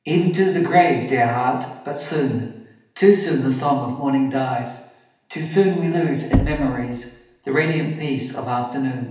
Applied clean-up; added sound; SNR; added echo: none; Knock / Wood; 7 dB; reverberation time 0.8 s.